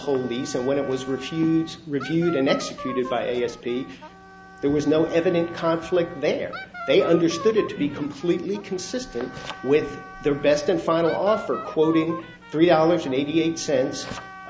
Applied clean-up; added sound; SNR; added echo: none; Wind instrument, woodwind instrument; 16 dB; none.